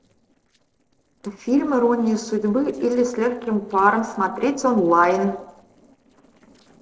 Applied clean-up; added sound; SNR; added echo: neural separator model SepFormer DNS4.